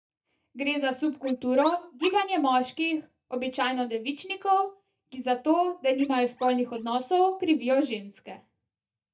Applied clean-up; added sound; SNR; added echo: neural mask model DeepFilterNet 3.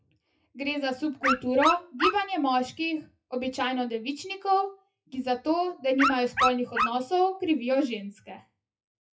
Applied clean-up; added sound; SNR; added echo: classical method WPE with log-MMSE.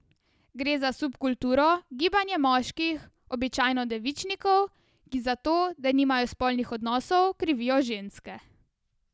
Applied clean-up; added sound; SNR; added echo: none; none; none; none.